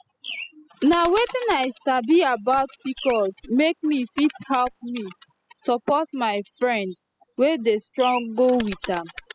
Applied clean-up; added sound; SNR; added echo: classical method spectral subtraction.